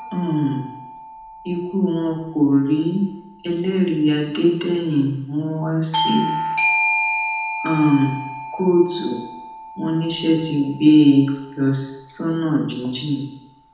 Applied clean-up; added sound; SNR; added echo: none; Bell / Doorbell; 8 dB; reverberation time 0.8 s.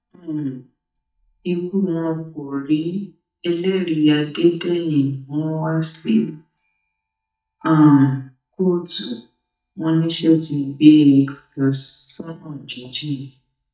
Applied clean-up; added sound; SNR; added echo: neural mask model DeepFilterNet 3.